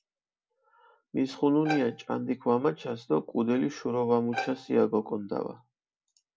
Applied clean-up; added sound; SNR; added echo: none; Bowed string instrument; 10 dB; none.